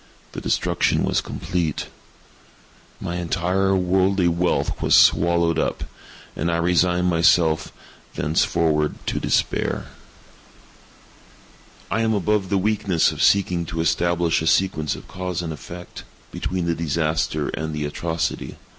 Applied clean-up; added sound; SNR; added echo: none; none; none; none.